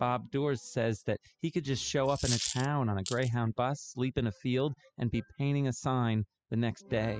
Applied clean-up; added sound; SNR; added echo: classical method spectral subtraction.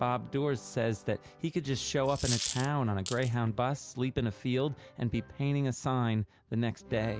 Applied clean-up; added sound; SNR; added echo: none; Coin (dropping); 8 dB; none.